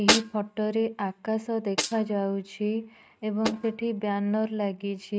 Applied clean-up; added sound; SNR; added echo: neural mask model RNNoise.